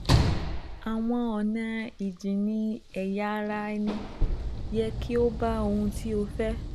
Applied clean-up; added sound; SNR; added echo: none; Sliding door / Slam; 1 dB; none.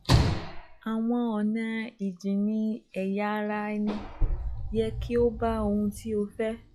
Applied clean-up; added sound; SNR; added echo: classical method log-MMSE.